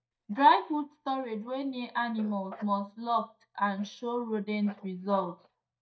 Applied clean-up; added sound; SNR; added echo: neural mask model DeepFilterNet 3.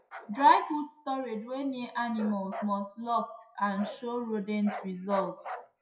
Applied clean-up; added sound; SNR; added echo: classical method WPE with log-MMSE.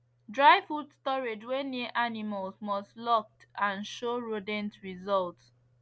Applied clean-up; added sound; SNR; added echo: none; none; none; none.